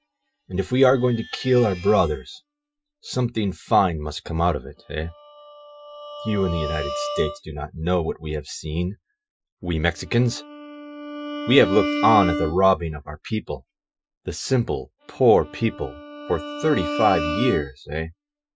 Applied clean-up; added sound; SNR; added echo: classical method Wiener filter.